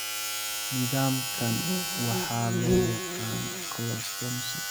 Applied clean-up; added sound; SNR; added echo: none; Domestic sounds, home sounds + Insect; -1 dB; none.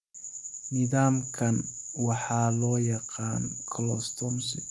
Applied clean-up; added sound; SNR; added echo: none; none; none; none.